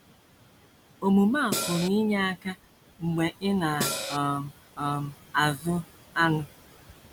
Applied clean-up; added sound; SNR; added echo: none; Cymbal; 1 dB; none.